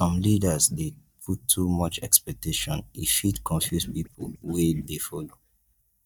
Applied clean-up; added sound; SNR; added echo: neural mask model DeepFilterNet 3.